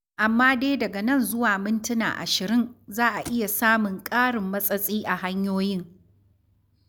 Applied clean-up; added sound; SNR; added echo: none; Thump, thud; 17 dB; none.